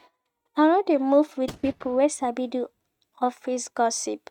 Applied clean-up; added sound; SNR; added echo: neural mask model RNNoise.